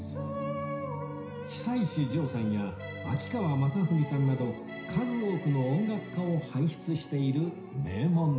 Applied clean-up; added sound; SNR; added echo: none; Accordion; 16 dB; reverberation time 0.5 s.